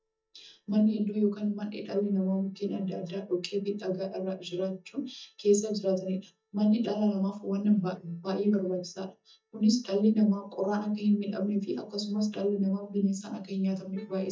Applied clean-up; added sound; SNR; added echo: neural mask model DeepFilterNet 3.